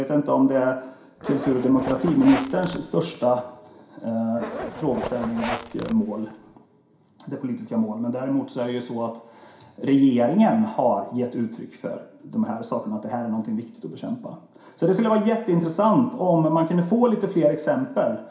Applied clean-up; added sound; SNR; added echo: none; Zipper (clothing); 11 dB; reverberation time 0.5 s.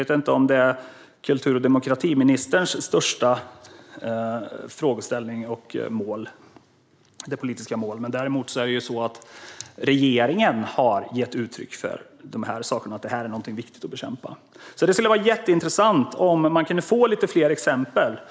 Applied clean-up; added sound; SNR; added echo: none; none; none; none.